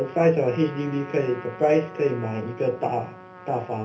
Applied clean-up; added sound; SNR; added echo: none; Trumpet; 17 dB; reverberation time 0.3 s.